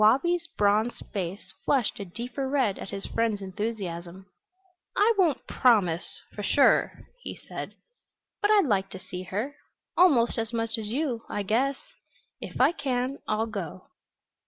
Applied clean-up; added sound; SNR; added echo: none; none; none; none.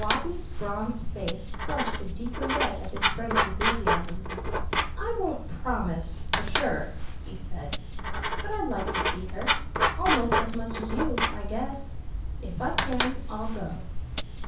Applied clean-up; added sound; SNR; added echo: none; Writing; -5 dB; reverberation time 0.6 s.